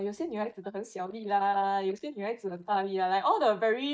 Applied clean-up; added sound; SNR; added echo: neural mask model DeepFilterNet 3.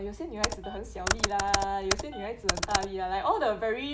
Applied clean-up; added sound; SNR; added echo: none; Computer keyboard; 1 dB; none.